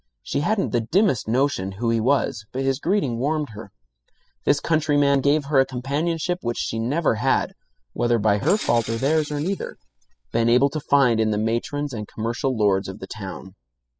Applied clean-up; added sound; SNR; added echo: classical method spectral subtraction.